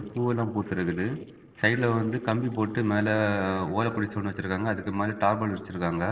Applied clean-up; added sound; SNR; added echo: neural separator model SepFormer DNS4.